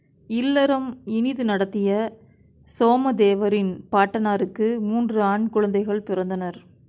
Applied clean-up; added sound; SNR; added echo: none; none; none; none.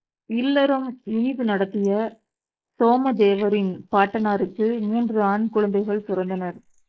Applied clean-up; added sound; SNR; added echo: neural mask model Resemble Enhance denoiser.